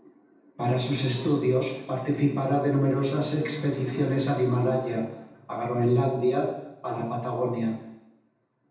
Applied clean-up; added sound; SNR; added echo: none; none; none; reverberation time 0.8 s.